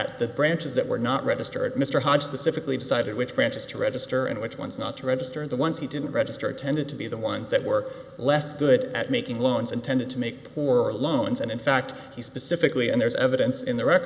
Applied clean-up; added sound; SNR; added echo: none; none; none; none.